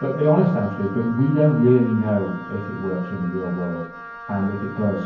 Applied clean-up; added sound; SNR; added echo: none; Wind instrument, woodwind instrument; 16 dB; reverberation time 0.9 s.